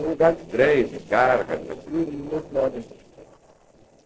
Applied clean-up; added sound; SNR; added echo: neural separator model SepFormer DNS4.